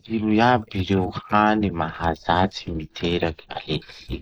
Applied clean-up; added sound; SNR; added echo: neural mask model Resemble Enhance denoiser.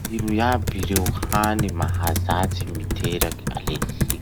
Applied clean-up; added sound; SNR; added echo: none; Computer keyboard; -2 dB; none.